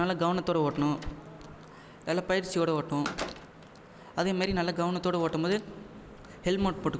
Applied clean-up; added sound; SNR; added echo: none; Slam; 17 dB; none.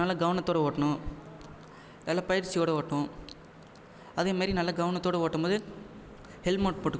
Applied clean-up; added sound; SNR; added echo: none; none; none; none.